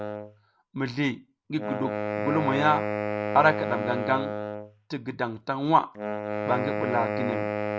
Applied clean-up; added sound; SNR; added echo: none; Wind instrument, woodwind instrument; 3 dB; none.